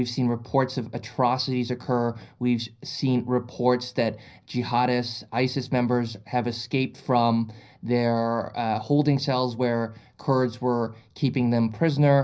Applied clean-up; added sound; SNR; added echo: none; none; none; reverberation time 0.4 s.